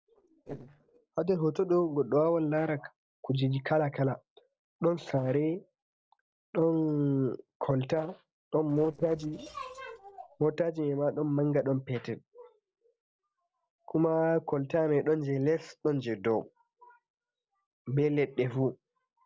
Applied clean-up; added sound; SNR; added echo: neural separator model SepFormer DNS4.